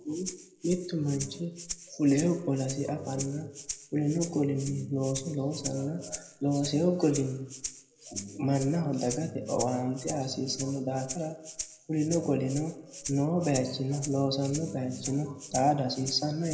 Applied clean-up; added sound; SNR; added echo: none; Rattle (instrument); 13 dB; reverberation time 0.7 s.